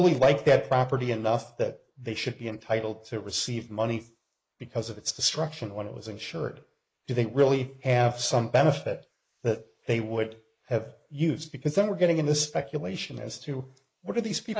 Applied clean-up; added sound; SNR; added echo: neural mask model Resemble Enhance denoiser.